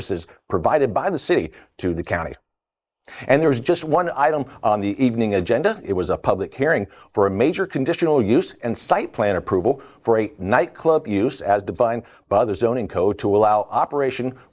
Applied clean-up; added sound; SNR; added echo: neural mask model Resemble Enhance denoiser.